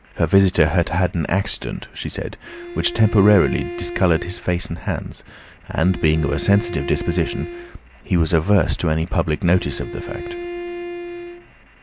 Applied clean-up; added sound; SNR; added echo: none; Bowed string instrument; 11 dB; none.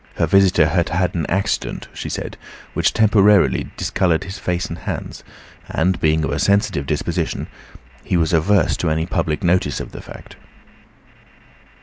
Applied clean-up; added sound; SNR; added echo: none; none; none; none.